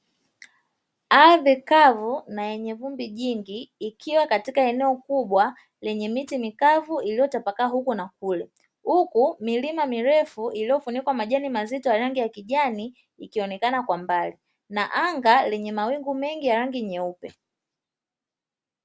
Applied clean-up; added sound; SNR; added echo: none; none; none; none.